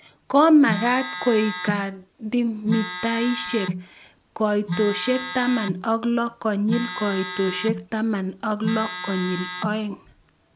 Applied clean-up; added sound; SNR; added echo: none; Telephone; 9 dB; none.